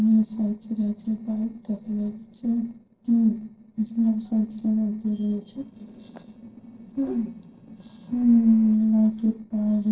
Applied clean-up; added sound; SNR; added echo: neural separator model SepFormer DNS4.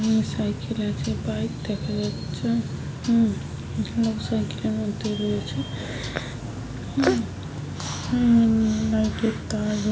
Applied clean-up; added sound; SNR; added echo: none; none; none; none.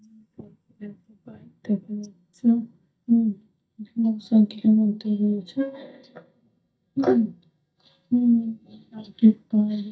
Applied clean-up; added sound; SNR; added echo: neural mask model DeepFilterNet 3.